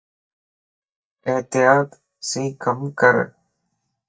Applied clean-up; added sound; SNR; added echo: neural mask model DeepFilterNet 3.